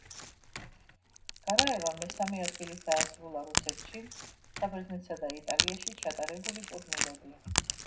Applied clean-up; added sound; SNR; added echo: none; Crack / Crackle; -2 dB; reverberation time 0.3 s.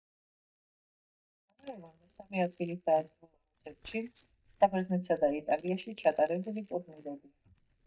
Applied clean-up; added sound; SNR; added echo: neural mask model DeepFilterNet 3.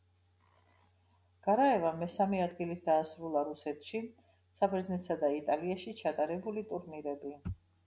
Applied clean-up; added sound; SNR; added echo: none; none; none; none.